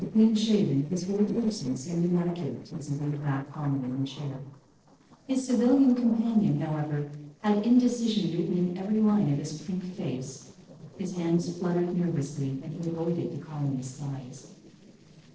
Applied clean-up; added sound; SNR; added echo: neural separator model SepFormer DNS4.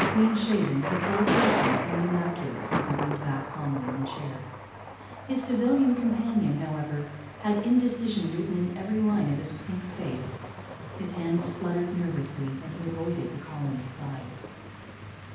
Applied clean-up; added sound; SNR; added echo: none; Thunder; 5 dB; reverberation time 0.8 s.